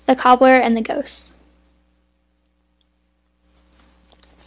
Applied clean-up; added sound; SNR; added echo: none; none; none; none.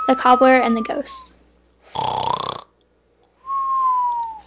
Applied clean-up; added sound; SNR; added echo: none; Breathing; 3 dB; none.